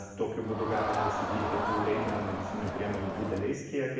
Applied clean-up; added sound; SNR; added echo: none; Crowd; 0 dB; reverberation time 1.1 s.